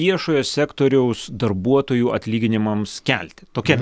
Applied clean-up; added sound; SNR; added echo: none; none; none; none.